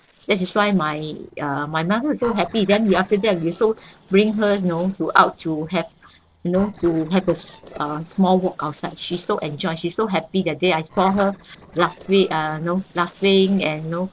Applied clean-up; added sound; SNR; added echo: neural separator model SepFormer DNS4.